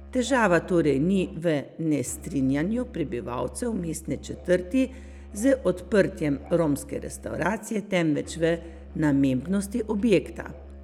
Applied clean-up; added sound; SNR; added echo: none; Musical instrument; 18 dB; none.